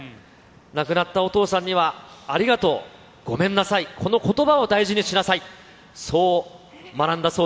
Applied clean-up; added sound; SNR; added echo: none; none; none; none.